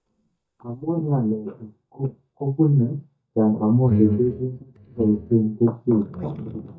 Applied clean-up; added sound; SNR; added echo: neural mask model DeepFilterNet 3.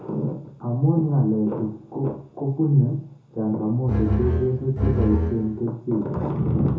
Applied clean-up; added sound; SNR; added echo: none; Bowed string instrument; 0 dB; reverberation time 0.6 s.